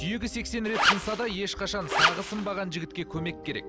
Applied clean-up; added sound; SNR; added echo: none; Zipper (clothing); -5 dB; none.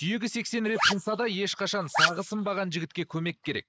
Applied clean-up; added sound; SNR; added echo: neural mask model Resemble Enhance denoiser.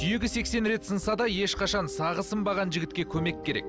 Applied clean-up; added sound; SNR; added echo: none; none; none; none.